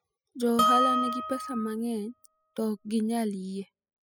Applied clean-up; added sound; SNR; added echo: classical method spectral subtraction.